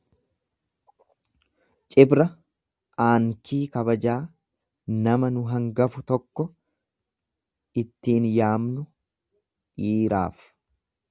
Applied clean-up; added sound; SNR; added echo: none; none; none; none.